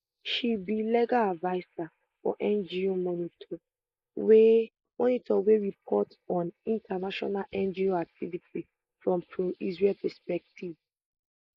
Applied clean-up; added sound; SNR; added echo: neural mask model Resemble Enhance denoiser.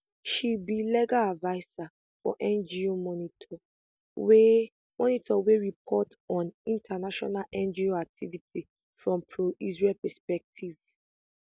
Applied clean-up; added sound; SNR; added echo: none; none; none; none.